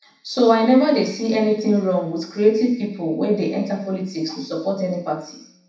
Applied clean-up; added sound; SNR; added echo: none; none; none; reverberation time 0.7 s.